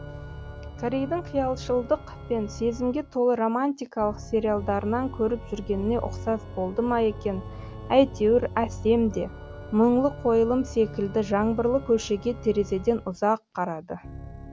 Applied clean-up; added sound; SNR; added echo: none; Organ; 13 dB; none.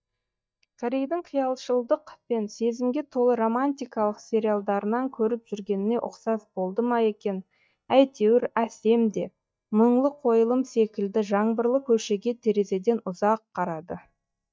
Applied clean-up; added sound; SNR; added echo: neural mask model DeepFilterNet 3.